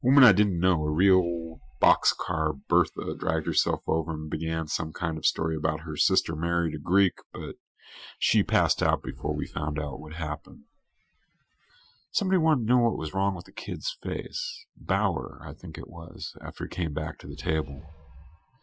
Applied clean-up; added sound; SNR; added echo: classical method Wiener filter.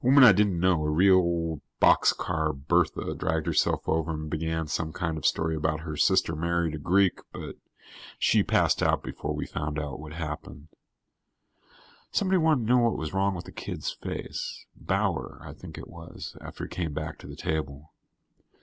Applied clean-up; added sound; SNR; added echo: none; none; none; none.